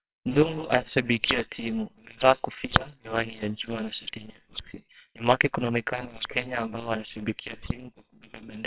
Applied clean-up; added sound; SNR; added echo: neural separator model SepFormer WHAMR!.